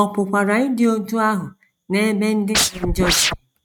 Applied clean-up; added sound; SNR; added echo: neural mask model RNNoise.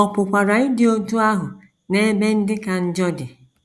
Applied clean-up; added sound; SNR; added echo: none; none; none; none.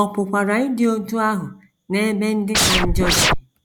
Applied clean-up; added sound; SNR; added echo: none; Scratching (performance technique); -4 dB; none.